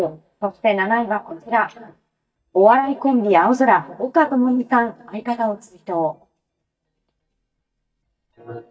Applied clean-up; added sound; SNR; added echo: neural mask model DeepFilterNet 3.